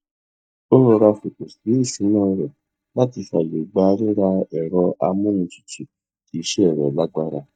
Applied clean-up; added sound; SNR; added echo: neural mask model DeepFilterNet 3.